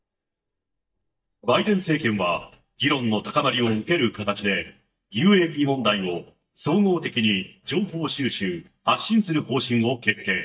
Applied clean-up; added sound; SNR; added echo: neural mask model DeepFilterNet 3.